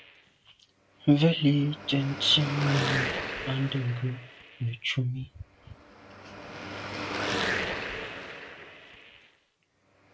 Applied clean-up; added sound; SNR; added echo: none; Car passing by / Traffic noise, roadway noise / Engine; 6 dB; none.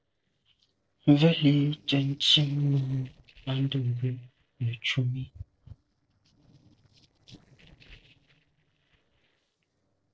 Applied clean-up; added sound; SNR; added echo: neural separator model SepFormer DNS4.